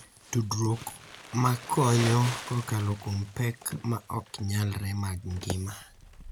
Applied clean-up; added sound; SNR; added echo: none; Crumpling, crinkling; 14 dB; none.